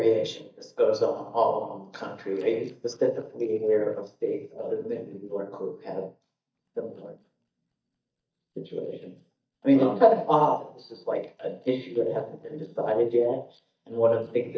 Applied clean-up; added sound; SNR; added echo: neural mask model DeepFilterNet 3.